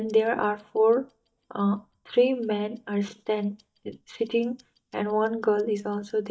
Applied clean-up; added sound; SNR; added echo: neural mask model DeepFilterNet 3.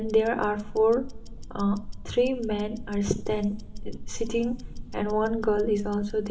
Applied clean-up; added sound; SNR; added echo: none; Tick-tock; 8 dB; reverberation time 1.1 s.